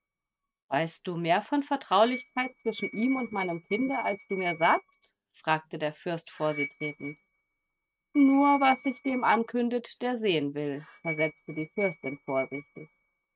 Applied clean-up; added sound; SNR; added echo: neural mask model RNNoise.